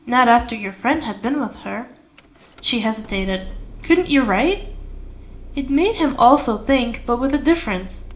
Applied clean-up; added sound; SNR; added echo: none; Idling / Engine starting / Door / Car; 16 dB; reverberation time 0.4 s.